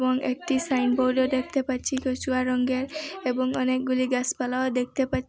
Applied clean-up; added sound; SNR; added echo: none; none; none; none.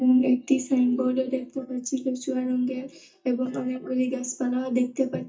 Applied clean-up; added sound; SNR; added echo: neural mask model DeepFilterNet 3.